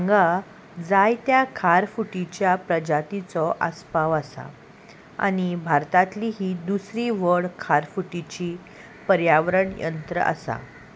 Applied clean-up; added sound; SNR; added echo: none; none; none; none.